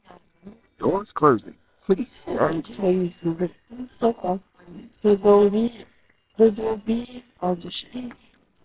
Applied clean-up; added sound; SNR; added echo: neural separator model SepFormer WHAMR!.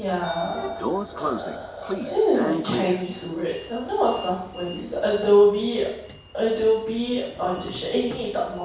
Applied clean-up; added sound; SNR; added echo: none; Sliding door; 10 dB; reverberation time 0.7 s.